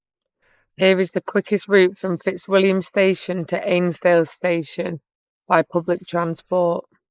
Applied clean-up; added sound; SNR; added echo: neural mask model Resemble Enhance denoiser.